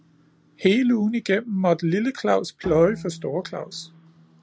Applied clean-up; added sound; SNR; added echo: none; Bowed string instrument; 20 dB; none.